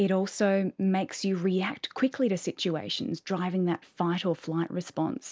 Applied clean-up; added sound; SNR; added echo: none; none; none; none.